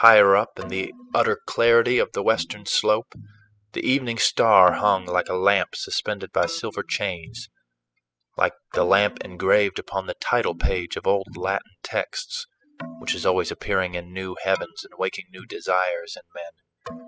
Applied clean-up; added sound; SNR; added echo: classical method spectral subtraction.